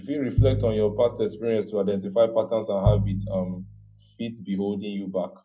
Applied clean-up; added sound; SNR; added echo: none; Piano; 3 dB; reverberation time 0.2 s.